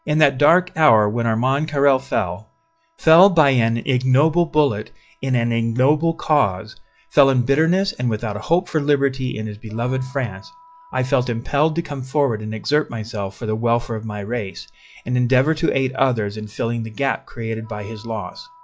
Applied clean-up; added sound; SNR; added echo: classical method log-MMSE.